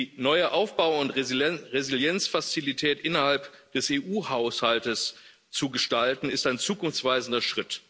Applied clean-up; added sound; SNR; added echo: none; none; none; none.